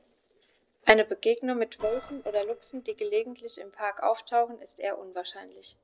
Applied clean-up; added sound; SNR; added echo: neural separator model SepFormer DNS4.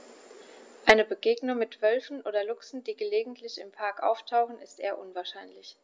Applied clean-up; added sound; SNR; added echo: none; none; none; none.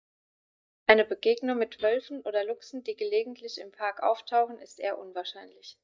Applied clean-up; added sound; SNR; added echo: neural mask model DeepFilterNet 3.